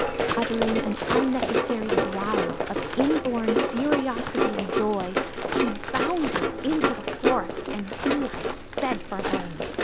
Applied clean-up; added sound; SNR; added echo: none; Run; -2 dB; none.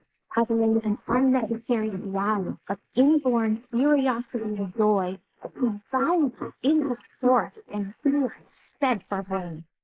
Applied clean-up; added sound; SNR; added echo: neural mask model Resemble Enhance denoiser.